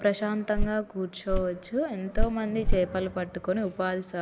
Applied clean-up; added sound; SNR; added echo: none; Walk, footsteps; 0 dB; none.